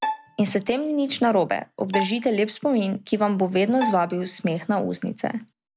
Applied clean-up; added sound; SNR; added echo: none; Bowed string instrument; 12 dB; none.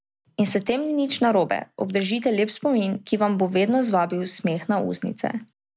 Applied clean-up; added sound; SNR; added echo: none; none; none; none.